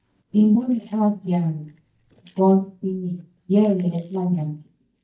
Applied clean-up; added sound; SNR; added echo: neural mask model DeepFilterNet 3.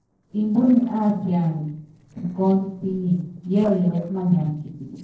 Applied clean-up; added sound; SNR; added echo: neural separator model SepFormer DNS4.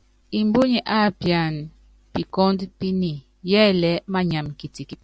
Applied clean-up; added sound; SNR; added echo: none; none; none; none.